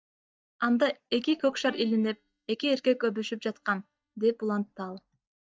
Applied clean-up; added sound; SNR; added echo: neural mask model DeepFilterNet 3.